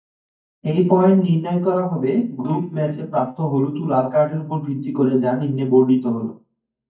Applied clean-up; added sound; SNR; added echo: neural mask model DeepFilterNet 3.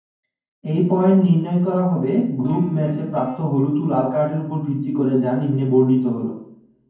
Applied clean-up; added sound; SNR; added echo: none; Guitar; 12 dB; reverberation time 0.9 s.